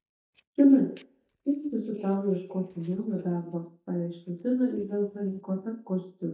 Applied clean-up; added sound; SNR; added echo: neural mask model DeepFilterNet 3.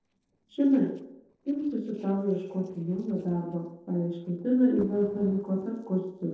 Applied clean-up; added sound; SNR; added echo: neural separator model SepFormer DNS4.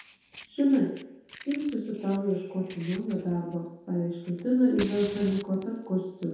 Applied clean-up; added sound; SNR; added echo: none; Fire; 16 dB; reverberation time 0.8 s.